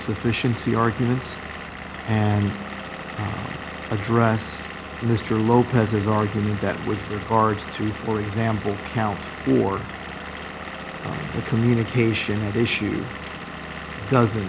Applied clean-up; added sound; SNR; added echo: none; Engine / Vehicle; 10 dB; none.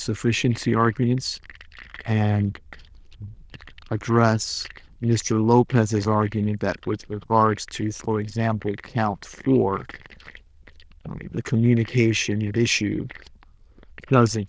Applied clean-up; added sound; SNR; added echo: neural diffusion model UNIVERSE++.